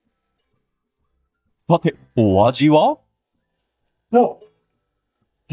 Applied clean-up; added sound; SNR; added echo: neural mask model DeepFilterNet 3.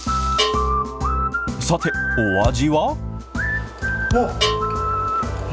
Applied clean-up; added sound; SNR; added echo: none; Thump, thud + Bell; 7 dB; none.